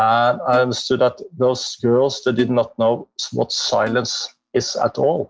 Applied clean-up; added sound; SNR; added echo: neural separator model SepFormer DNS4.